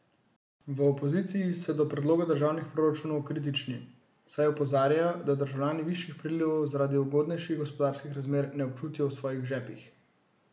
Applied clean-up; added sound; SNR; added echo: none; none; none; none.